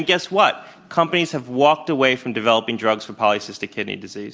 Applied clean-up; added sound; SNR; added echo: none; none; none; none.